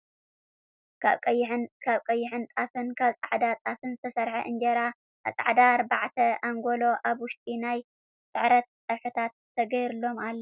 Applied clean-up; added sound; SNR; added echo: none; none; none; none.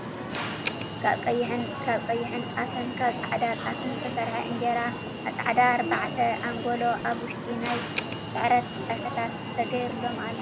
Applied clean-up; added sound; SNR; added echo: none; Alarm; 5 dB; none.